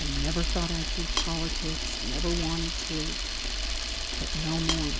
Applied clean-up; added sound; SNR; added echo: none; Camera; -5 dB; none.